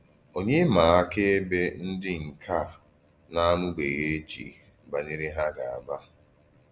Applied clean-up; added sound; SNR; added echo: none; none; none; none.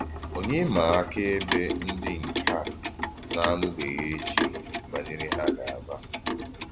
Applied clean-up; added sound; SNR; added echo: none; Clock; -1 dB; none.